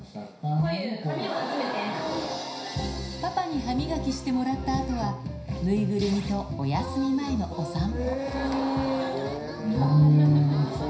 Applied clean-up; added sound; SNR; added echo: none; none; none; reverberation time 0.5 s.